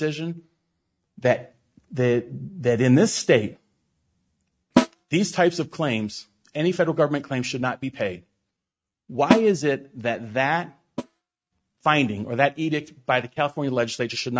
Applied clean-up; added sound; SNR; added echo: neural mask model RNNoise.